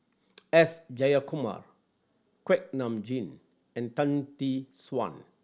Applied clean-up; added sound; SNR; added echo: none; none; none; none.